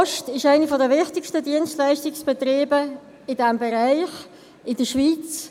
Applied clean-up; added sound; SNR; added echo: none; none; none; none.